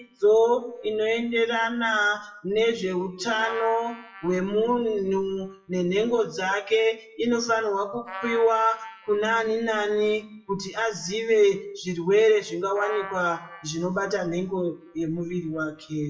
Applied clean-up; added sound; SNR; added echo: classical method WPE with log-MMSE.